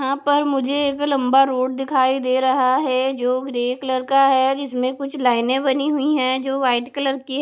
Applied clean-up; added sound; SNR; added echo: none; none; none; none.